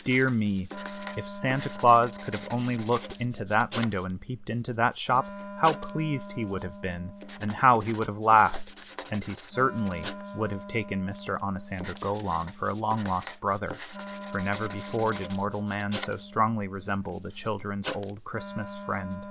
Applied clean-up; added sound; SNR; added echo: none; Wind instrument, woodwind instrument + Writing; 13 dB; none.